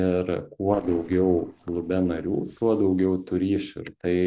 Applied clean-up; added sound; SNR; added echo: neural separator model SepFormer DNS4.